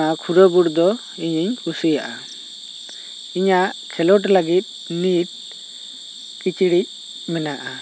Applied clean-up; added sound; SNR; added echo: none; none; none; none.